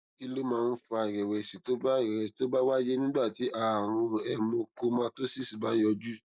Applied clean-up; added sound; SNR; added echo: neural mask model Resemble Enhance denoiser.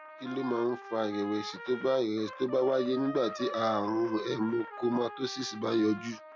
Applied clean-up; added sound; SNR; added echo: none; Trumpet; 12 dB; none.